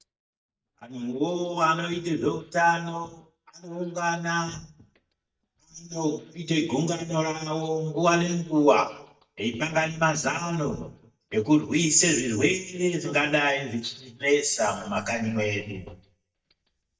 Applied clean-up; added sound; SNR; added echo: neural mask model DeepFilterNet 3.